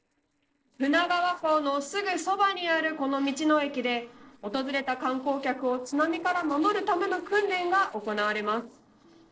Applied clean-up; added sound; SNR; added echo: neural separator model SepFormer DNS4.